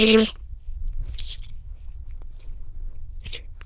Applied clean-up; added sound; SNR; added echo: neural diffusion model UNIVERSE++.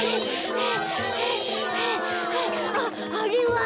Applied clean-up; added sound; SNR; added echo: none; none; none; none.